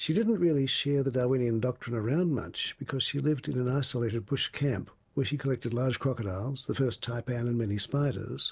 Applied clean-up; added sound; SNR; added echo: none; none; none; none.